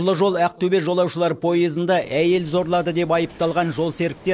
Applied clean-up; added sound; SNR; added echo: none; none; none; none.